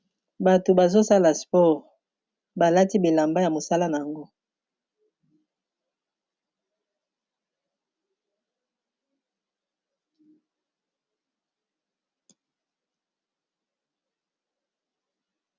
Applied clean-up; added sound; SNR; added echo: none; none; none; none.